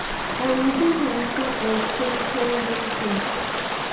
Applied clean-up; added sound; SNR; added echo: none; Stream / Ocean; 0 dB; reverberation time 0.7 s.